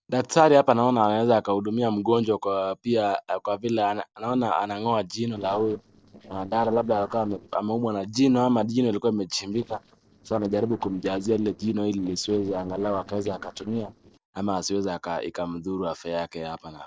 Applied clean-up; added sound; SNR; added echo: neural separator model SepFormer DNS4.